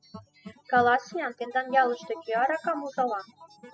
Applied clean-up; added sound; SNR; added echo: classical method spectral subtraction.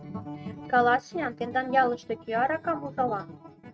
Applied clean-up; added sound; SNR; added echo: neural mask model RNNoise.